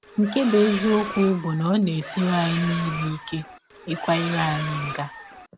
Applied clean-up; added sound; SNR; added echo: none; Accelerating, revving, vroom; 11 dB; none.